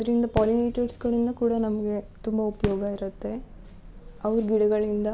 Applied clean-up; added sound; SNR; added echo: none; Fireworks; 14 dB; none.